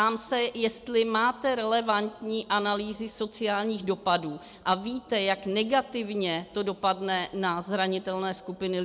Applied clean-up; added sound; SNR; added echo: none; none; none; none.